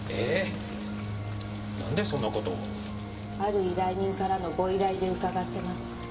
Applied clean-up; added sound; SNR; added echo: none; Sink (filling or washing); 20 dB; none.